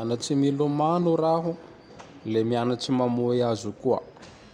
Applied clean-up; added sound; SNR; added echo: none; none; none; none.